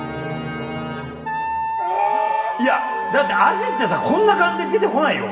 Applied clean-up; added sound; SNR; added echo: none; Wind instrument, woodwind instrument; 5 dB; reverberation time 1.8 s.